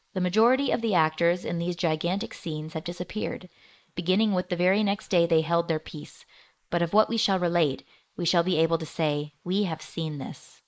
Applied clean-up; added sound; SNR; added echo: neural mask model Resemble Enhance denoiser.